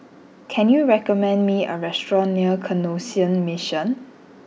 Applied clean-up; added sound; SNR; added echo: none; none; none; none.